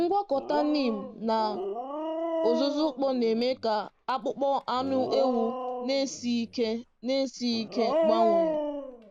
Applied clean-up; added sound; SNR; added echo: none; Dog; 3 dB; none.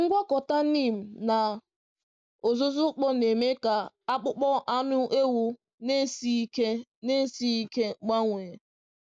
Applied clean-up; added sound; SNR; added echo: none; none; none; none.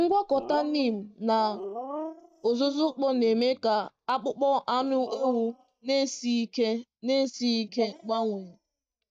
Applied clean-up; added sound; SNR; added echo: neural mask model DeepFilterNet 3.